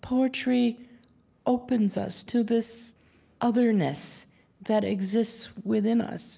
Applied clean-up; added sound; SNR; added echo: none; none; none; none.